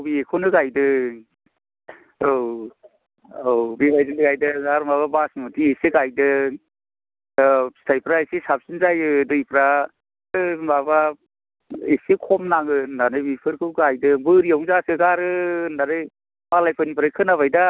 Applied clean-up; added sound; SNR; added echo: none; none; none; none.